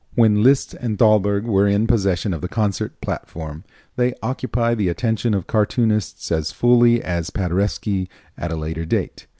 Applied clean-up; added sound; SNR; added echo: none; none; none; none.